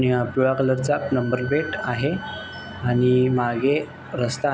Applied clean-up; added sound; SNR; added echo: none; Wind instrument, woodwind instrument; 18 dB; none.